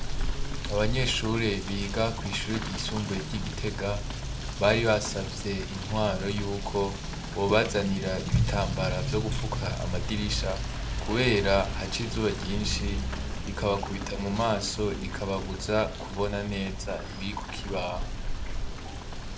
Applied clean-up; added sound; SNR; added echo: none; Motor vehicle (road) / Rain; 2 dB; reverberation time 0.5 s.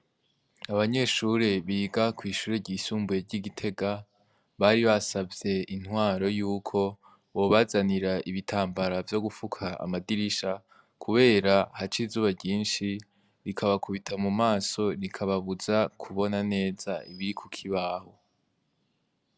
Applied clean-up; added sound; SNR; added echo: none; none; none; none.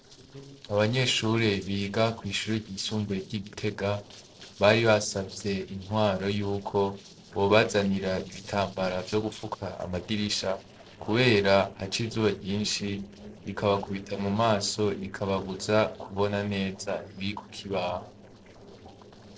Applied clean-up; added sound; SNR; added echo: neural separator model SepFormer DNS4.